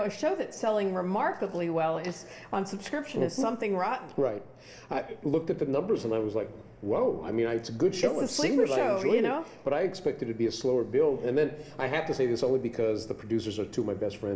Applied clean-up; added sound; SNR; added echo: none; none; none; reverberation time 1.6 s.